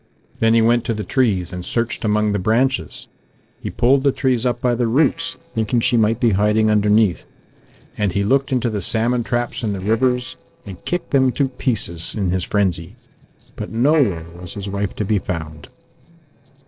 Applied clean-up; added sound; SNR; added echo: neural separator model SepFormer DNS4.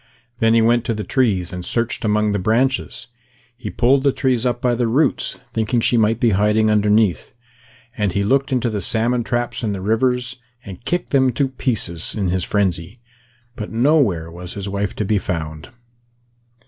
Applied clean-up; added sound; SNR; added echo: none; none; none; none.